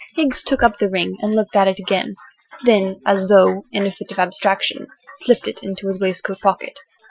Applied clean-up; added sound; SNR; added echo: classical method Wiener filter.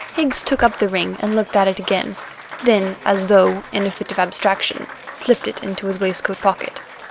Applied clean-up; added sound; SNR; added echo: none; Applause; 15 dB; none.